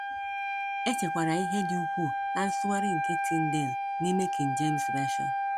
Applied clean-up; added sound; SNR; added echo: none; Wind instrument, woodwind instrument; -2 dB; none.